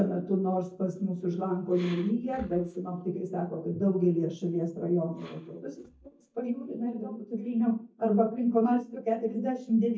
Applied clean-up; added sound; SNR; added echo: neural mask model DeepFilterNet 3.